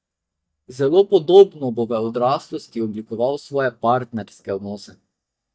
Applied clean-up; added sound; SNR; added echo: neural mask model DeepFilterNet 3.